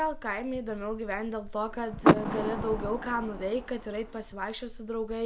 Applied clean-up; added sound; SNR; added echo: none; Door / Car; -2 dB; none.